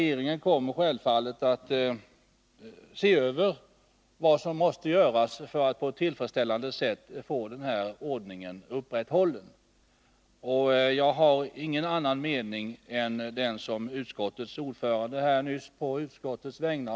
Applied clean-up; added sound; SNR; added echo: none; none; none; none.